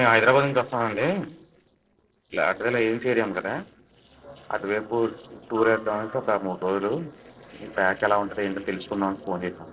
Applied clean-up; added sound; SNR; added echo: neural separator model SepFormer DNS4.